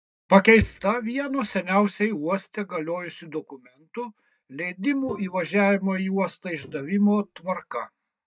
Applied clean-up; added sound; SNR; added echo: neural mask model DeepFilterNet 3.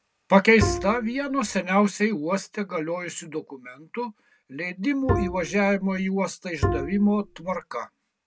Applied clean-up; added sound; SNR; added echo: none; Bowed string instrument; 4 dB; none.